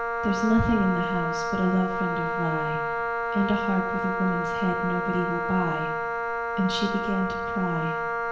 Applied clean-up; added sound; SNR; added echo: none; Wind instrument, woodwind instrument; 0 dB; reverberation time 0.7 s.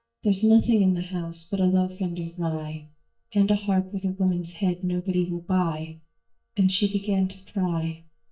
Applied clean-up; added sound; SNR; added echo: neural mask model DeepFilterNet 3.